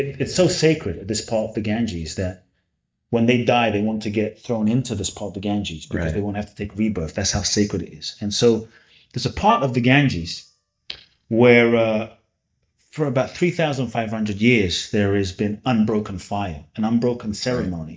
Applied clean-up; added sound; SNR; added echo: neural mask model DeepFilterNet 3.